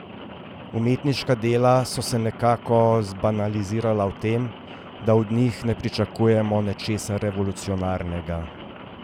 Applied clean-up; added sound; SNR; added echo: none; Rain; 16 dB; none.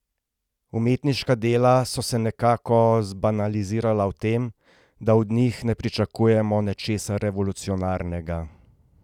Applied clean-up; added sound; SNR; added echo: none; none; none; none.